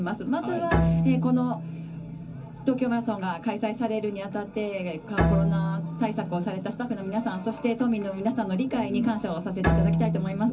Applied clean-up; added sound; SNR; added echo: none; Bowed string instrument; 2 dB; reverberation time 0.3 s.